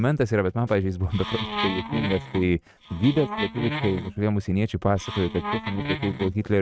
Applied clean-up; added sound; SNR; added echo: neural mask model RNNoise.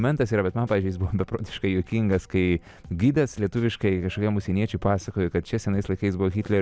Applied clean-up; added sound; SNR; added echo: none; none; none; none.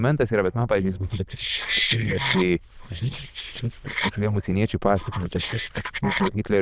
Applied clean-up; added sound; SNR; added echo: neural diffusion model UNIVERSE++.